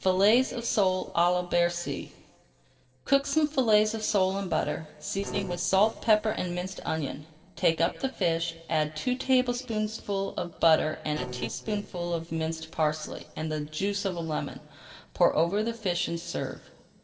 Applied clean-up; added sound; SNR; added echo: neural separator model SepFormer DNS4.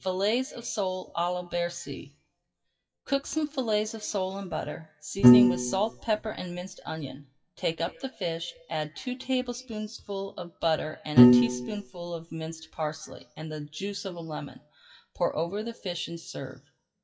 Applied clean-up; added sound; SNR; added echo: classical method WPE with log-MMSE.